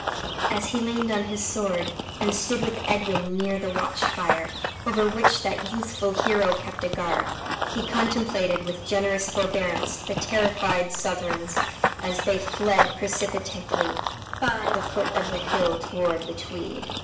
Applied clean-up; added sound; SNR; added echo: none; Run / Bird vocalization, bird call, bird song; 2 dB; reverberation time 0.5 s.